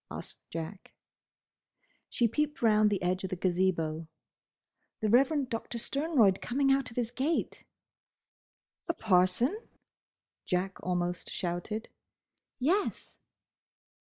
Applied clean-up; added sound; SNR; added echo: neural mask model Resemble Enhance denoiser.